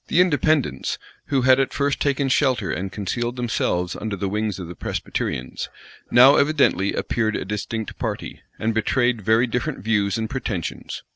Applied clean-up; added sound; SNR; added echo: none; none; none; none.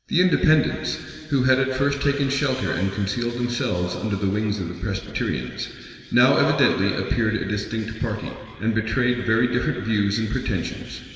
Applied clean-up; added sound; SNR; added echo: none; none; none; reverberation time 2.5 s.